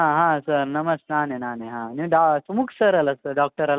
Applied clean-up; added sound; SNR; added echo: none; none; none; none.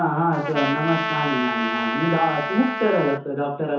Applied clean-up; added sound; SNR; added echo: none; Trumpet; 4 dB; reverberation time 0.6 s.